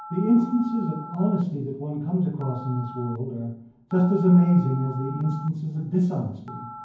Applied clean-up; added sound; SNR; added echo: none; Telephone; 17 dB; reverberation time 0.9 s.